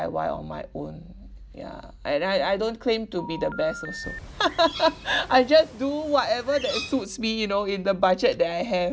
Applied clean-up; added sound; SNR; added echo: none; Telephone + Bird; 13 dB; none.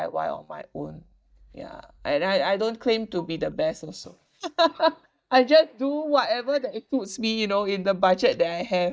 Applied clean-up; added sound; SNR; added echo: neural mask model DeepFilterNet 3.